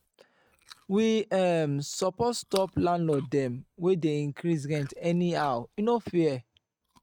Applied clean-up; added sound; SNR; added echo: neural mask model RNNoise.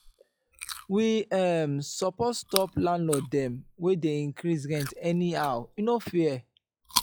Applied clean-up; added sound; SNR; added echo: classical method log-MMSE.